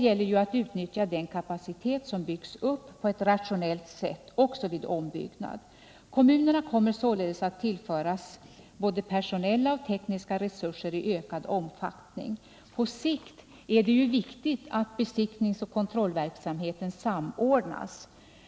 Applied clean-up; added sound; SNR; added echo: none; none; none; none.